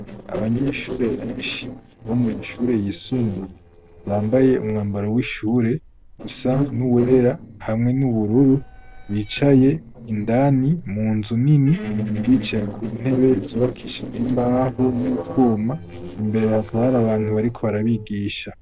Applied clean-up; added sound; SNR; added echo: neural separator model SepFormer DNS4.